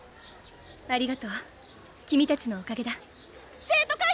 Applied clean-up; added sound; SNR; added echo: none; none; none; none.